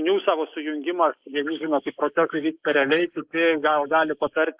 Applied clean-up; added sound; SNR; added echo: neural mask model Resemble Enhance denoiser.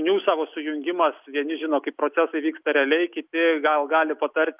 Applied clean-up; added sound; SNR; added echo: none; none; none; none.